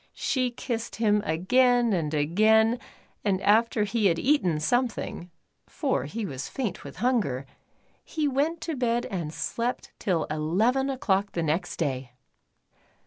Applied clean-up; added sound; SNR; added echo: none; none; none; none.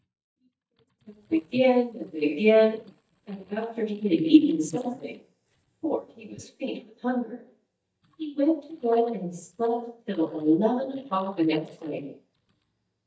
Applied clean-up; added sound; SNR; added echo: neural mask model DeepFilterNet 3.